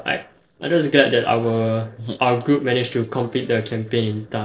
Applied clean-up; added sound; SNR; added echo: neural separator model SepFormer DNS4.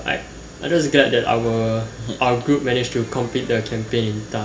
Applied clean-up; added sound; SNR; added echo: none; Electric guitar; 19 dB; reverberation time 0.4 s.